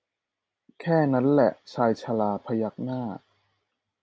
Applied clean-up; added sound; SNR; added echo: none; none; none; none.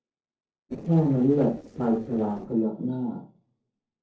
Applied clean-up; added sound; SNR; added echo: neural separator model SepFormer DNS4.